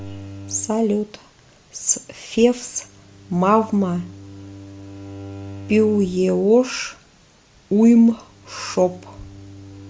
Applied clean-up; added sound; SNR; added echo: none; Bowed string instrument; 19 dB; none.